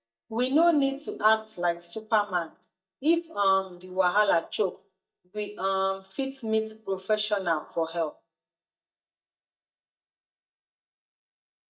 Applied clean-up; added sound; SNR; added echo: neural mask model DeepFilterNet 3.